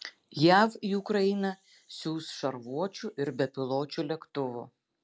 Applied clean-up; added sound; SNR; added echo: none; none; none; none.